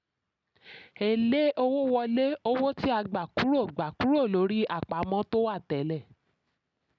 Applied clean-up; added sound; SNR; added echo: none; none; none; none.